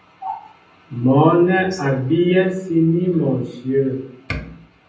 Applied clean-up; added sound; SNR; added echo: none; none; none; reverberation time 0.6 s.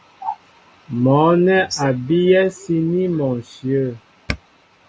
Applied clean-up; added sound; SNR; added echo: none; none; none; none.